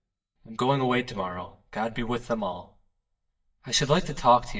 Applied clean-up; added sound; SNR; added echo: neural mask model DeepFilterNet 3.